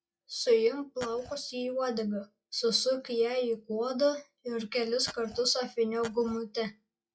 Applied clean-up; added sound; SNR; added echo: classical method log-MMSE.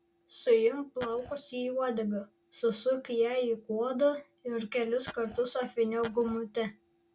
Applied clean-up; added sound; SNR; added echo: none; Glass; 14 dB; none.